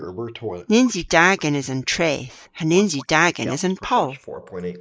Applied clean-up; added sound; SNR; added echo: neural mask model Resemble Enhance denoiser.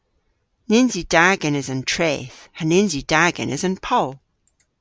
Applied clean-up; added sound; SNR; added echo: none; none; none; none.